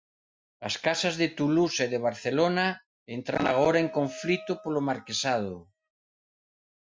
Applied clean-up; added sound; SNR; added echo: classical method Wiener filter.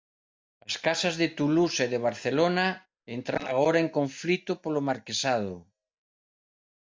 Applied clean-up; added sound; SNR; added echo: neural mask model DeepFilterNet 3.